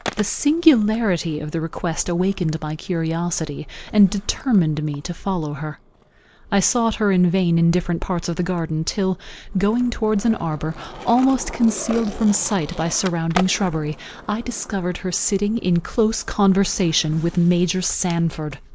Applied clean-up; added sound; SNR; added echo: none; Skateboard; 18 dB; none.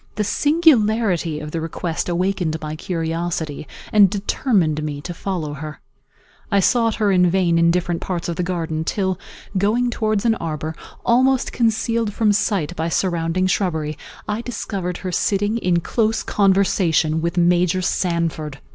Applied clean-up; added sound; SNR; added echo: none; none; none; none.